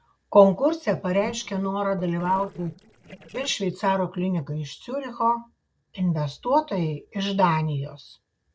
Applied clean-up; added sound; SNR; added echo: neural separator model SepFormer DNS4.